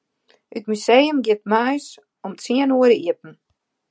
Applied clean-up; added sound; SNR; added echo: none; none; none; none.